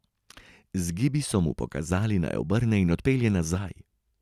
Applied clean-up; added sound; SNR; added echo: none; none; none; none.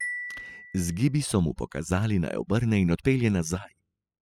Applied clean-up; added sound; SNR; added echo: classical method spectral subtraction.